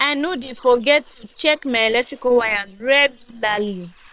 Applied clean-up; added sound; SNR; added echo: neural separator model SepFormer WHAM!.